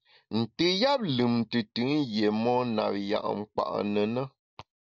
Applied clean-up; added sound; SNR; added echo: none; none; none; none.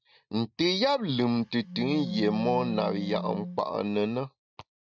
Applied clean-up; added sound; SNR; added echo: neural mask model RNNoise.